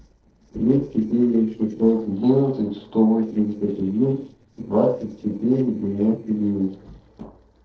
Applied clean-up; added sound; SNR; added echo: neural separator model SepFormer DNS4.